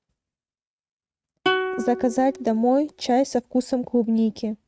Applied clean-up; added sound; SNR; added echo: neural mask model RNNoise.